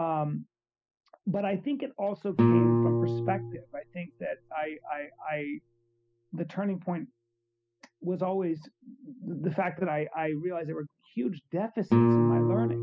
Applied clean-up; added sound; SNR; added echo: classical method spectral subtraction.